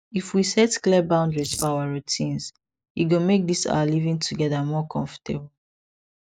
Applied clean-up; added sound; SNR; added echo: neural mask model Resemble Enhance denoiser.